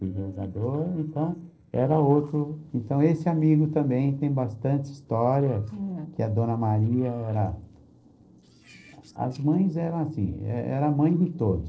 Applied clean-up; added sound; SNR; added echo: neural separator model SepFormer DNS4.